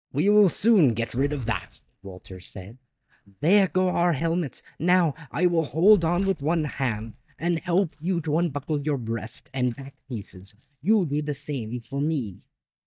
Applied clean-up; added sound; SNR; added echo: neural mask model DeepFilterNet 3.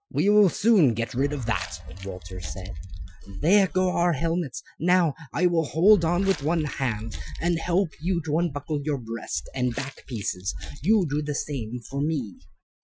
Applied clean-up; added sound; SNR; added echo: classical method Wiener filter.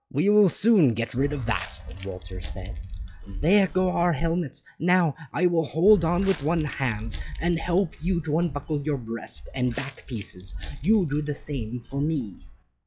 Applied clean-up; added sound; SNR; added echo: classical method log-MMSE.